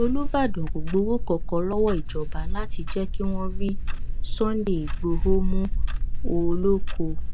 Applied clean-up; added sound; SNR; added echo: none; Clock; -4 dB; none.